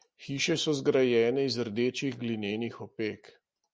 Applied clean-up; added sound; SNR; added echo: none; none; none; none.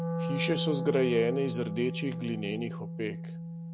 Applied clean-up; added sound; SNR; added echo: none; Wind instrument, woodwind instrument; 3 dB; none.